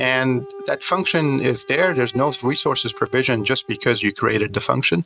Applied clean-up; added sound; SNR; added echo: neural mask model RNNoise.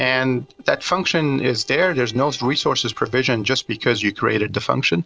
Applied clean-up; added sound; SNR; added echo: neural separator model SepFormer DNS4.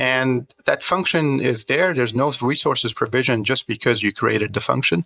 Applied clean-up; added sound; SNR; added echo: neural mask model DeepFilterNet 3.